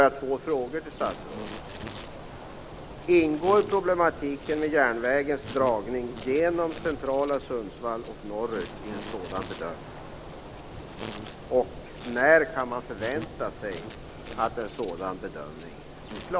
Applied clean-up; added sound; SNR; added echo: none; Insect; 12 dB; none.